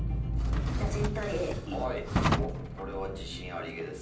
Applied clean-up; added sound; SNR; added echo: none; Drawer open or close; 0 dB; reverberation time 0.6 s.